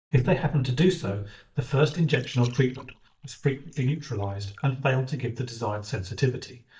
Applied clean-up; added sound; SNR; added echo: neural mask model DeepFilterNet 3.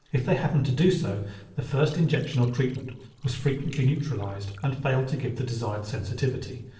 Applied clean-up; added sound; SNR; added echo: neural separator model SepFormer DNS4.